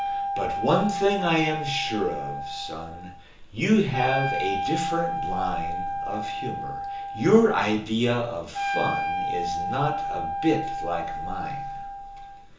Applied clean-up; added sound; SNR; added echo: none; Wind instrument, woodwind instrument; 4 dB; reverberation time 0.7 s.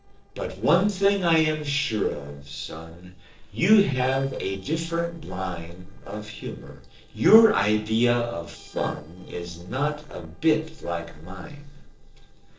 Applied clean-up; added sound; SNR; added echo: neural separator model SepFormer DNS4.